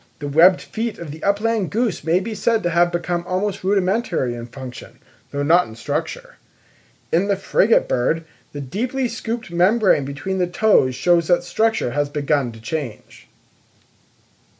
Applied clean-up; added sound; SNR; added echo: none; none; none; none.